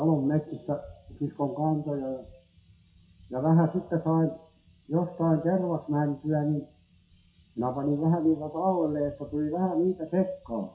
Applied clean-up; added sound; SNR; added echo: classical method WPE with log-MMSE.